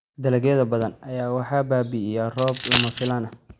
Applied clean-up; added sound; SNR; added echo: none; Coin (dropping); 3 dB; none.